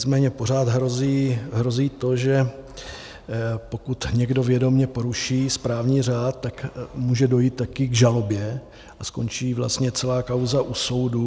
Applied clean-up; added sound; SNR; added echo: none; none; none; none.